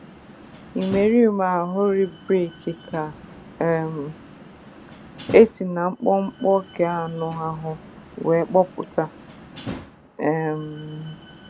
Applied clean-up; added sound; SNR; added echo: none; Slam; 18 dB; none.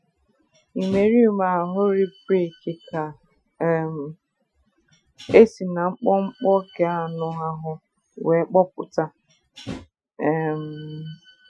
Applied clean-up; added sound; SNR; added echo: classical method Wiener filter.